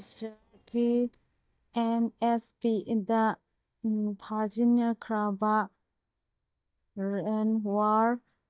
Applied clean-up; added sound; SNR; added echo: neural mask model DeepFilterNet 3.